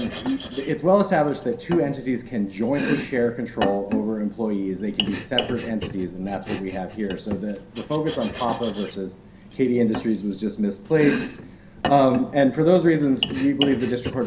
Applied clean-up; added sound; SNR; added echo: none; Domestic sounds, home sounds; 9 dB; reverberation time 0.3 s.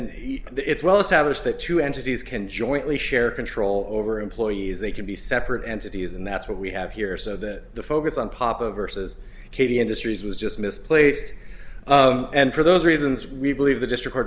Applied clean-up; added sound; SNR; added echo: none; none; none; none.